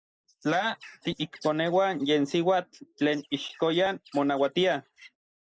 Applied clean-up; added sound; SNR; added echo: neural mask model Resemble Enhance denoiser.